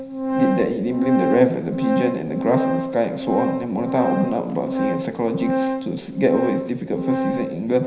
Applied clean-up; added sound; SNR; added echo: none; Organ; 2 dB; reverberation time 0.9 s.